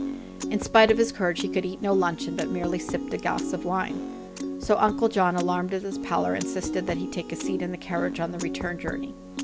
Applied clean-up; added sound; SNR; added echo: none; Piano; 6 dB; none.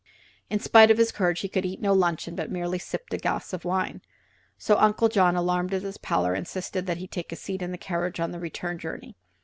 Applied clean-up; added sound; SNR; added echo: none; none; none; none.